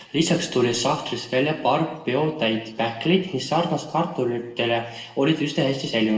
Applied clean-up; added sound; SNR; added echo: none; none; none; reverberation time 0.8 s.